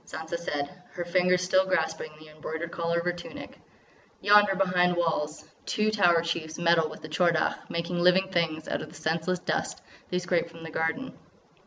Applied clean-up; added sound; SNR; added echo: none; none; none; none.